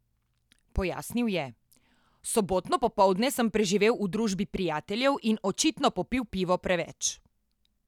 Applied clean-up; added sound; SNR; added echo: none; none; none; none.